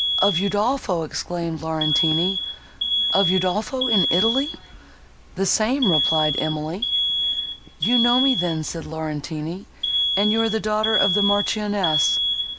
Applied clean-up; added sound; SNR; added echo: none; Alarm; 0 dB; none.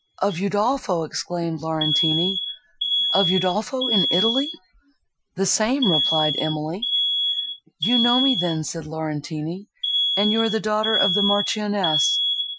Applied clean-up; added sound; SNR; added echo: classical method Wiener filter.